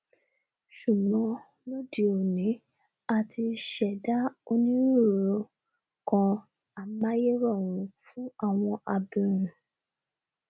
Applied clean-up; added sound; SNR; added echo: none; none; none; none.